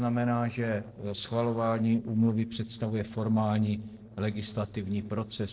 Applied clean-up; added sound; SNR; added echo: neural separator model SepFormer DNS4.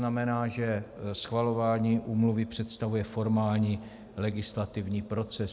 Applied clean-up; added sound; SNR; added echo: none; none; none; none.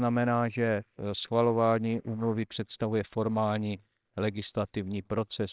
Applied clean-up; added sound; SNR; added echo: neural separator model SepFormer WHAMR!.